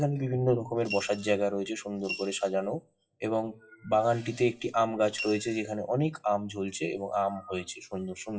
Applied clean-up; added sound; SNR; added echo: classical method WPE with log-MMSE.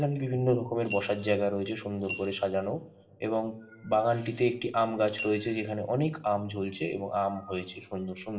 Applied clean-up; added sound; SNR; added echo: none; Coin (dropping) / Glass; 12 dB; reverberation time 1.3 s.